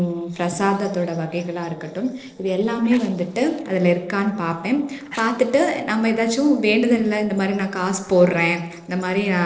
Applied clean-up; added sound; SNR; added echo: neural separator model SepFormer DNS4.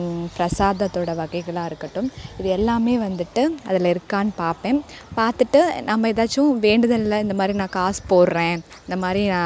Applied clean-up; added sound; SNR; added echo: none; none; none; none.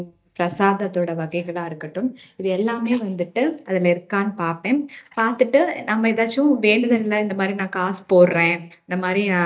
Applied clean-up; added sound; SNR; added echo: neural mask model DeepFilterNet 3.